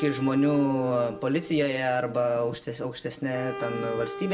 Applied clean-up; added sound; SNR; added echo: none; Wind instrument, woodwind instrument; 13 dB; none.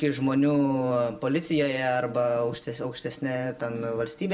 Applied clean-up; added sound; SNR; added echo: none; none; none; none.